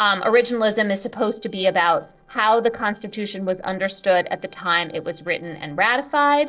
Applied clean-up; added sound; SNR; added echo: neural separator model SepFormer DNS4.